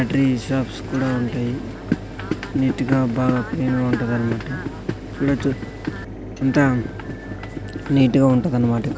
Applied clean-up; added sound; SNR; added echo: none; Mechanisms; 12 dB; none.